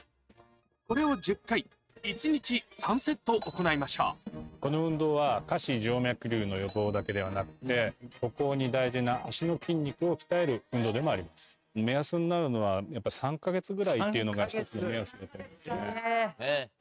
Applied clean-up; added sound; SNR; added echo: neural mask model RNNoise.